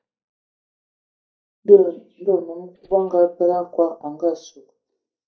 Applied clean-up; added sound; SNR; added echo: neural mask model DeepFilterNet 3.